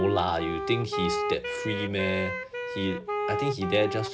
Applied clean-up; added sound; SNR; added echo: none; Wind instrument, woodwind instrument; 3 dB; none.